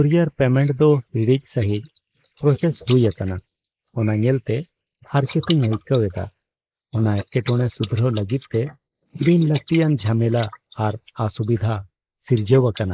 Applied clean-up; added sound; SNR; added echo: neural mask model Resemble Enhance denoiser.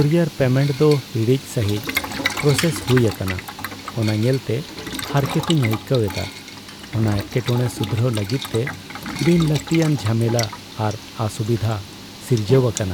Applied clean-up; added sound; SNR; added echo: none; Boiling; 10 dB; none.